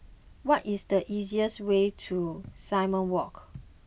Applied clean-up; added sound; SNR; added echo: none; none; none; none.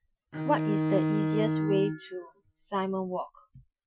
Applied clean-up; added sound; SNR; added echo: classical method Wiener filter.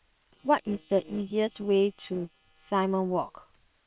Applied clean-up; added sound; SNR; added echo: neural separator model SepFormer WHAM!.